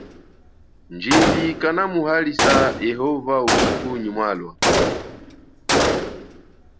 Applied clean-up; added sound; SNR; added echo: none; Gunshot, gunfire; -1 dB; none.